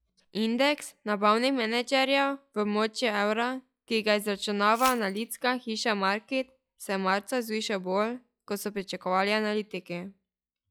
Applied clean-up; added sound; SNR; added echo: classical method log-MMSE.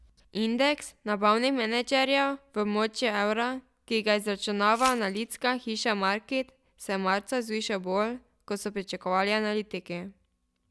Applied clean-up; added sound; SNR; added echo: none; Glass; 13 dB; none.